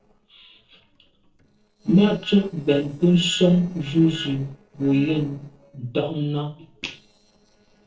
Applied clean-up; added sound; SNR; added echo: neural separator model SepFormer DNS4.